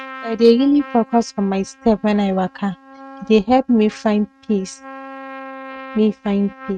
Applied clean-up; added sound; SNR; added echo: neural mask model RNNoise.